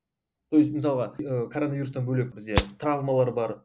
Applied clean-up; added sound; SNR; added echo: none; Rattle (instrument); -4 dB; none.